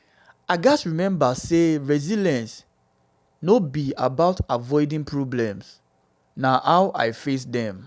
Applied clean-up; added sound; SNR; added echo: none; none; none; none.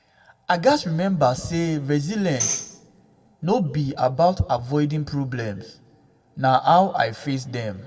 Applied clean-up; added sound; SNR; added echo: none; Tambourine; 8 dB; reverberation time 1.2 s.